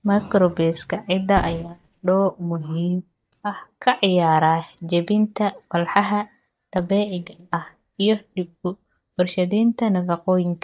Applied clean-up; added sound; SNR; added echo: neural mask model DeepFilterNet 3.